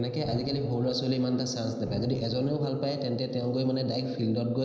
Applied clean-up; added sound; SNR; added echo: none; Drum; 11 dB; reverberation time 0.9 s.